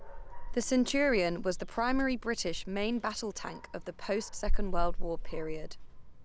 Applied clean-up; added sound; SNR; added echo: none; Dog; 0 dB; none.